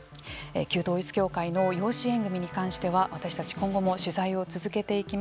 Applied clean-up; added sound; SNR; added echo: none; Snare drum + Wind instrument, woodwind instrument; 17 dB; none.